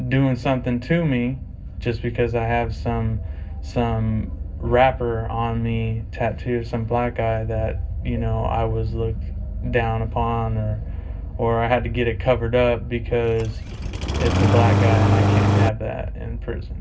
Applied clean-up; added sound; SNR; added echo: none; Engine starting; -4 dB; reverberation time 0.4 s.